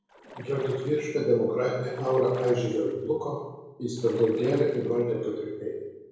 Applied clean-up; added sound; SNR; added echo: neural separator model SepFormer DNS4.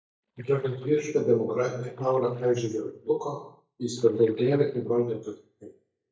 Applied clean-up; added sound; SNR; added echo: neural mask model DeepFilterNet 3.